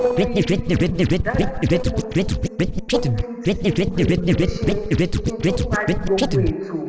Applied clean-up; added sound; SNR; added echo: neural separator model SepFormer DNS4.